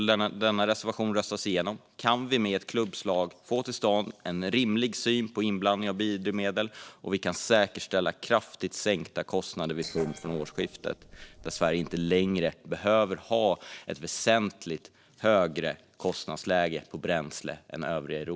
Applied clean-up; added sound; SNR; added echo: neural separator model SepFormer DNS4.